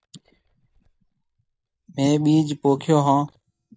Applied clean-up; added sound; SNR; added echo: neural mask model DeepFilterNet 3.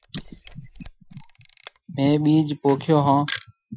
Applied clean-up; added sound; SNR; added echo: classical method Wiener filter.